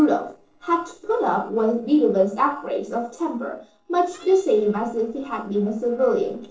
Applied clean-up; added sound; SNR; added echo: neural separator model SepFormer DNS4.